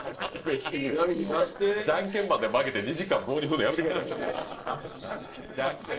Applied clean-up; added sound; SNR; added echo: neural separator model SepFormer DNS4.